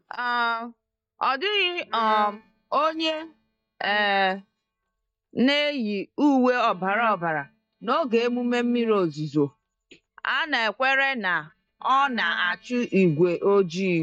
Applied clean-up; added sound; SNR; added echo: neural mask model DeepFilterNet 3.